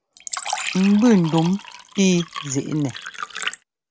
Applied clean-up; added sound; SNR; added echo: none; Fill (with liquid); 11 dB; none.